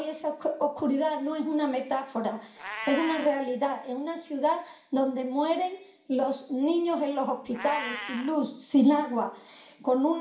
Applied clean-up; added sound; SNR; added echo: none; Meow; 16 dB; reverberation time 0.5 s.